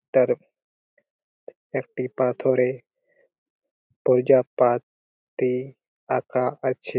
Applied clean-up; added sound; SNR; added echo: none; none; none; none.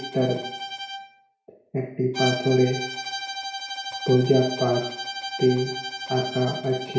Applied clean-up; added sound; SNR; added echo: none; Bowed string instrument; 8 dB; reverberation time 0.6 s.